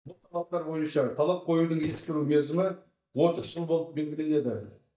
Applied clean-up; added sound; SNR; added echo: neural mask model DeepFilterNet 3.